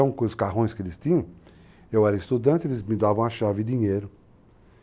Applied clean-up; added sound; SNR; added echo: none; none; none; none.